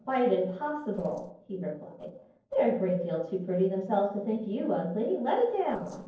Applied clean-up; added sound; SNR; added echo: neural separator model SepFormer DNS4.